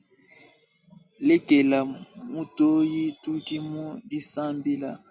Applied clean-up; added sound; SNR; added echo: none; none; none; none.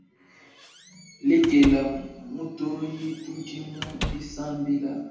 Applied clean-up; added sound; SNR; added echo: none; Squeak / Slam; 11 dB; reverberation time 0.8 s.